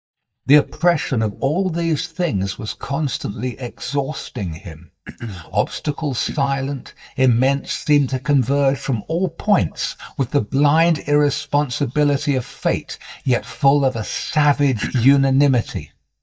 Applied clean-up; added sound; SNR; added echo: neural mask model DeepFilterNet 3.